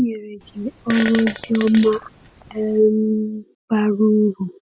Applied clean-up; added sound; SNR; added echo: none; Fart; 13 dB; none.